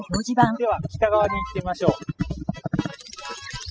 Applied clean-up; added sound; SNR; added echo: classical method spectral subtraction.